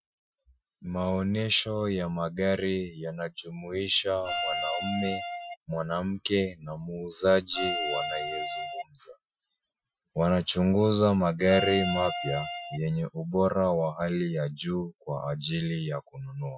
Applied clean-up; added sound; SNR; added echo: classical method Wiener filter.